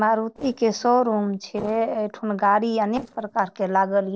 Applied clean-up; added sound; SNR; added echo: neural separator model SepFormer DNS4.